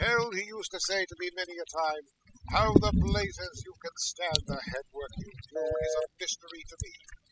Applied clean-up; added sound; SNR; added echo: classical method spectral subtraction.